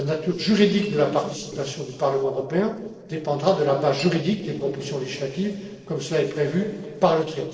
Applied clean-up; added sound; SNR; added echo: neural separator model SepFormer DNS4.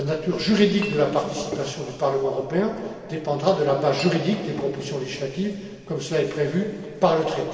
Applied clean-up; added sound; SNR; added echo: none; Chink, clink; 19 dB; reverberation time 2.5 s.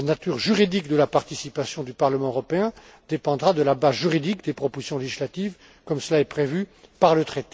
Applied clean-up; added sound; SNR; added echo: none; none; none; none.